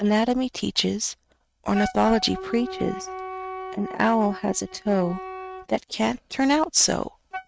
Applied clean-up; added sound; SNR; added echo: neural mask model RNNoise.